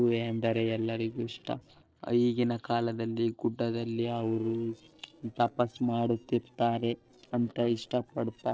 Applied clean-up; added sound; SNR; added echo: neural separator model SepFormer DNS4.